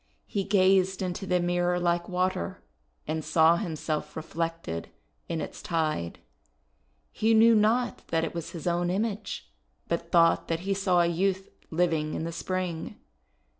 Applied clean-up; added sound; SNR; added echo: none; none; none; none.